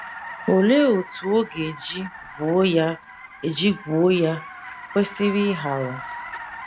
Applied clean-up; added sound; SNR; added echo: none; Car; 15 dB; none.